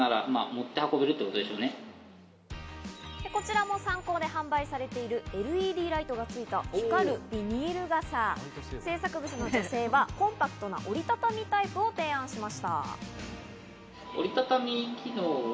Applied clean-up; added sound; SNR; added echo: none; none; none; none.